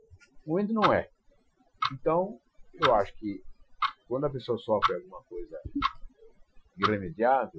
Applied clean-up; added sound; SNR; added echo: classical method Wiener filter.